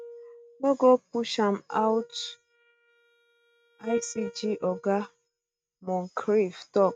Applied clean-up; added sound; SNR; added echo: neural mask model RNNoise.